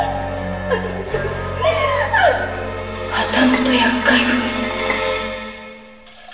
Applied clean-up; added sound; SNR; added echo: none; Bowed string instrument; 14 dB; reverberation time 1.1 s.